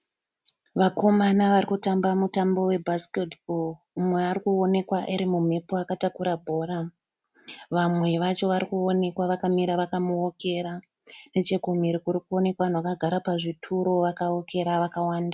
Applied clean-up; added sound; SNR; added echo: none; none; none; none.